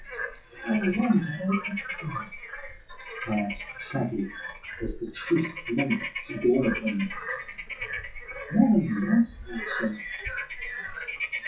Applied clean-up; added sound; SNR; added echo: classical method WPE with log-MMSE.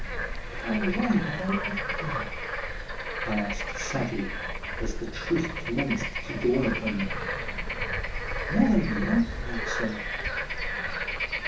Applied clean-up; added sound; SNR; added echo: none; Bird / Frog; 1 dB; reverberation time 0.7 s.